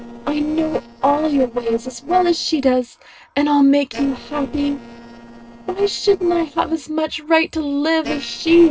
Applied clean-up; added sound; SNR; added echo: neural separator model SepFormer DNS4.